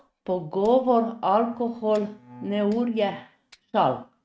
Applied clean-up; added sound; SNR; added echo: neural mask model RNNoise.